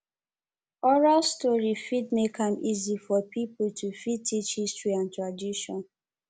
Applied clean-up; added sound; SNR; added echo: none; none; none; none.